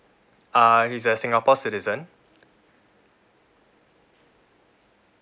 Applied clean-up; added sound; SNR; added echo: none; none; none; none.